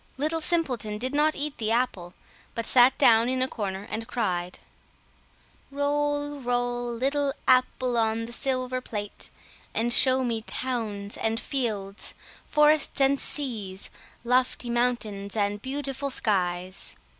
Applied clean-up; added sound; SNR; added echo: none; none; none; none.